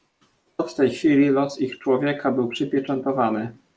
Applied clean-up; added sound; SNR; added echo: none; none; none; none.